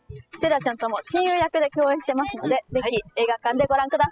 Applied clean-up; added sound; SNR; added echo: classical method spectral subtraction.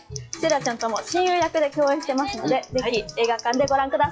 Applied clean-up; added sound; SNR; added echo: classical method log-MMSE.